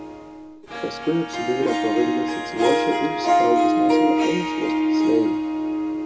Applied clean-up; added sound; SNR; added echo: none; Harp; -5 dB; reverberation time 0.2 s.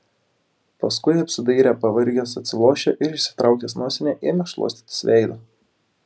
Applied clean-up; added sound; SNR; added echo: none; none; none; none.